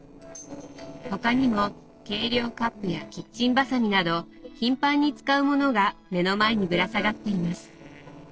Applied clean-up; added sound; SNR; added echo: neural separator model SepFormer DNS4.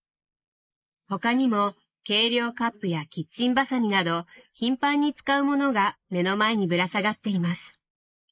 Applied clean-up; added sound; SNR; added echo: neural mask model Resemble Enhance denoiser.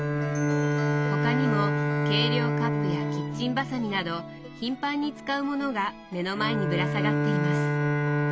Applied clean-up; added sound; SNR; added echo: none; Bowed string instrument; -3 dB; none.